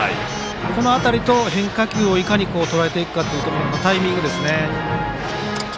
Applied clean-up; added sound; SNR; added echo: none; Coin (dropping) / Alarm; 17 dB; none.